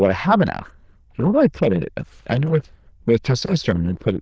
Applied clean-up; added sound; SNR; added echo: neural diffusion model UNIVERSE++.